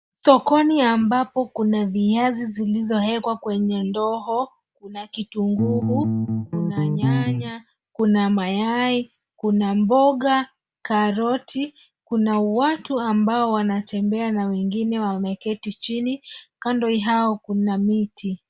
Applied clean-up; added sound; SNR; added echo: none; Bass guitar; 1 dB; none.